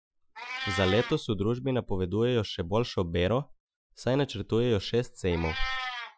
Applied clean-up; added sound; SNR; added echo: classical method Wiener filter.